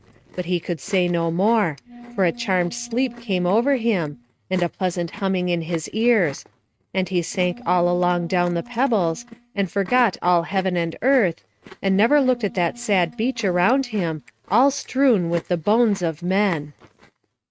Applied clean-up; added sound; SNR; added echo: neural mask model RNNoise.